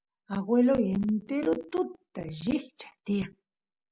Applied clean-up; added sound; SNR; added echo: none; none; none; none.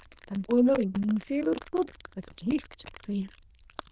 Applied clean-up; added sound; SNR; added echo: neural diffusion model UNIVERSE++.